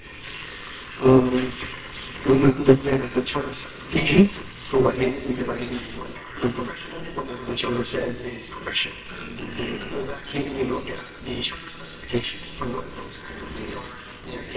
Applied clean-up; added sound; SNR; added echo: neural separator model SepFormer WHAMR!.